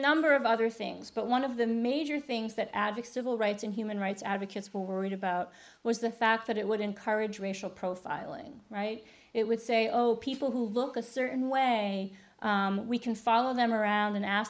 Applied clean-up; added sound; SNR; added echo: neural mask model Resemble Enhance denoiser.